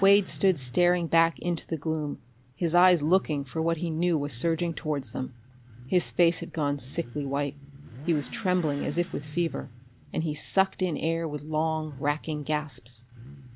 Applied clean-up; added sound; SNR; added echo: none; Motorcycle / Accelerating, revving, vroom; 18 dB; none.